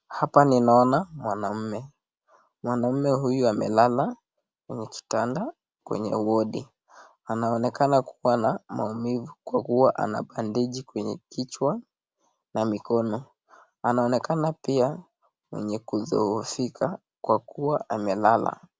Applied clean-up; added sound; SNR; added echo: none; none; none; none.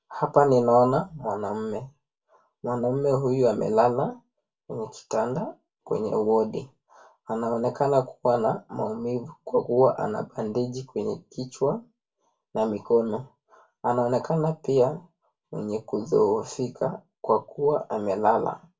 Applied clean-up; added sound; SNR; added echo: none; none; none; reverberation time 0.2 s.